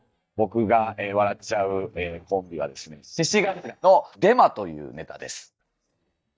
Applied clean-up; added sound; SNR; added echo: neural mask model DeepFilterNet 3.